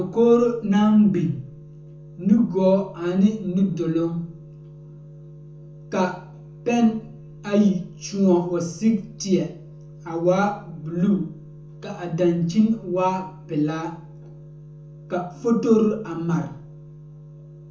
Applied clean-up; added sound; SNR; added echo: none; none; none; reverberation time 0.6 s.